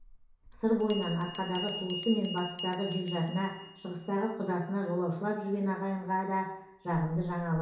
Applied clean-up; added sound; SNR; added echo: none; Bell; 5 dB; reverberation time 0.6 s.